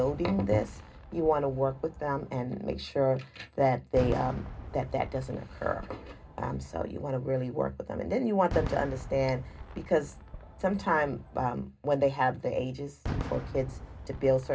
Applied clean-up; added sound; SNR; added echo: none; Fireworks; 11 dB; reverberation time 0.2 s.